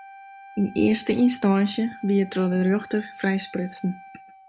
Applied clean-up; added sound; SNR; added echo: none; Wind instrument, woodwind instrument; 20 dB; none.